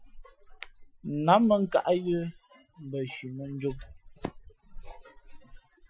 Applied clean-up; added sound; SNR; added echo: classical method Wiener filter.